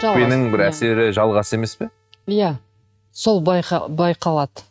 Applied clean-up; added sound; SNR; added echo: neural mask model RNNoise.